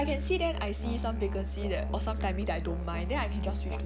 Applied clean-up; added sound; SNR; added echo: none; Musical instrument; -1 dB; none.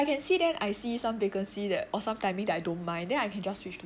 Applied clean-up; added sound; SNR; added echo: none; none; none; none.